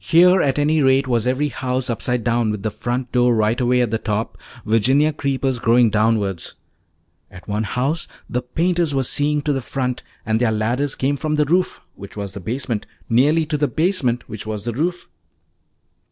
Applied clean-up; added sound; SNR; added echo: none; none; none; none.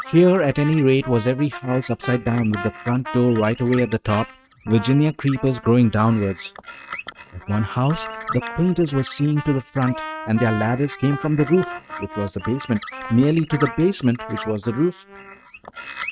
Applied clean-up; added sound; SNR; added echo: neural mask model RNNoise.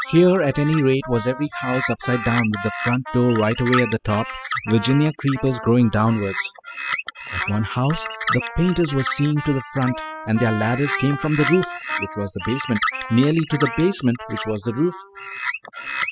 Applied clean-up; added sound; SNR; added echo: classical method spectral subtraction.